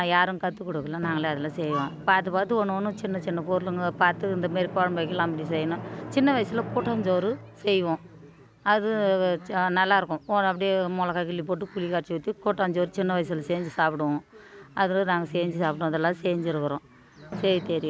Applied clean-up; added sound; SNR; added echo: none; Drum; 16 dB; none.